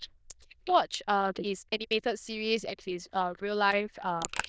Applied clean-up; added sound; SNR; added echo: neural diffusion model UNIVERSE++.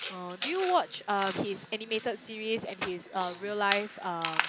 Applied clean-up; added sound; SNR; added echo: none; Chewing, mastication + Clapping; 4 dB; none.